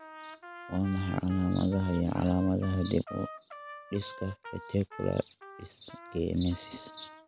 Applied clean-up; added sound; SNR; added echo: none; Trumpet; 15 dB; none.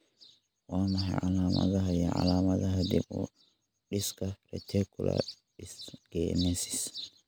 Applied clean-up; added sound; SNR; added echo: none; none; none; none.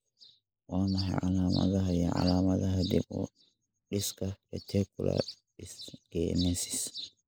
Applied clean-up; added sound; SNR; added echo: neural mask model Resemble Enhance denoiser.